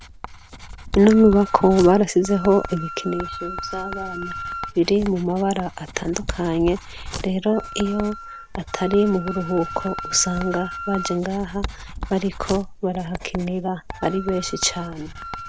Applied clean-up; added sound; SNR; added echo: none; Wind instrument, woodwind instrument + Writing; 11 dB; none.